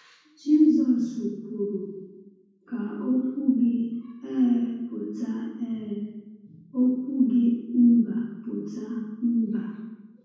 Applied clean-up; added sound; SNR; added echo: none; none; none; reverberation time 1.1 s.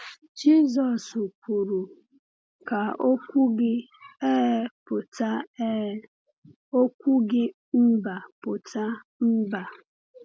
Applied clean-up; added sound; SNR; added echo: none; none; none; none.